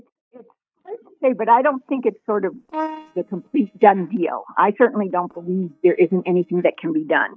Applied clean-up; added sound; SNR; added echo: neural mask model DeepFilterNet 3.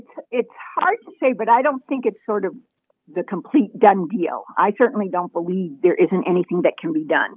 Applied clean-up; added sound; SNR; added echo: none; none; none; none.